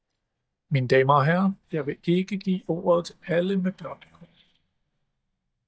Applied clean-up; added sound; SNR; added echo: neural mask model DeepFilterNet 3.